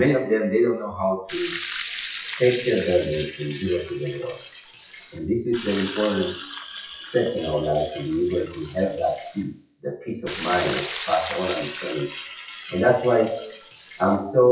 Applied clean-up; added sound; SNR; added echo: classical method WPE with log-MMSE.